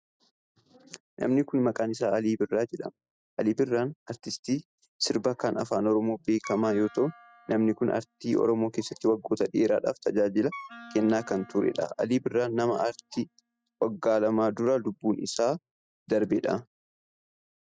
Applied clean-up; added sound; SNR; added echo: classical method spectral subtraction.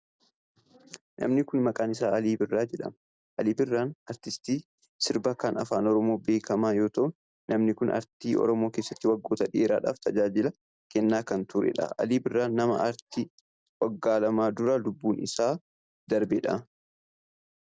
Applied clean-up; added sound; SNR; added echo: none; none; none; none.